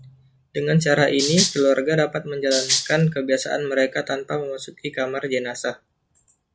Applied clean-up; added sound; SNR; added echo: none; Rattle (instrument); 2 dB; none.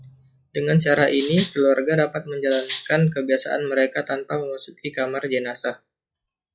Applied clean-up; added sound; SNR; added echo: classical method log-MMSE.